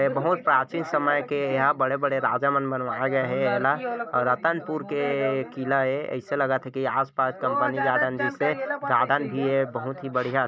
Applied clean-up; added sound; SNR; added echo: none; none; none; none.